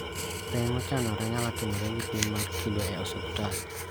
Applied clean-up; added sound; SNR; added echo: none; Tools + Writing; 2 dB; none.